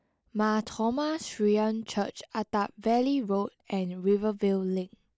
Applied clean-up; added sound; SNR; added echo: none; none; none; none.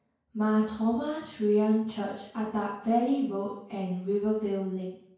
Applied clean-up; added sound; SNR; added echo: none; none; none; reverberation time 0.5 s.